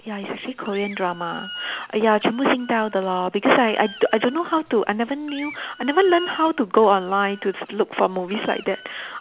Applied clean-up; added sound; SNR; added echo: none; Squeak; 19 dB; none.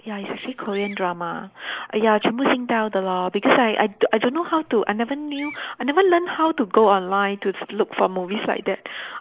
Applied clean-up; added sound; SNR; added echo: neural mask model Resemble Enhance denoiser.